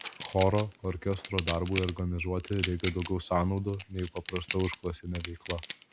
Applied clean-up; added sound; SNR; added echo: none; Chink, clink; -2 dB; none.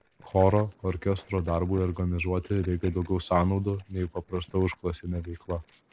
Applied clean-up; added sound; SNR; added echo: neural separator model SepFormer DNS4.